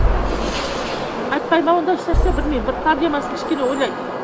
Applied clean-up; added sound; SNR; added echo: none; Boom; 4 dB; none.